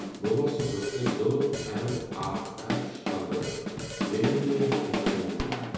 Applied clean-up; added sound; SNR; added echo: none; Drum kit; 2 dB; reverberation time 1.2 s.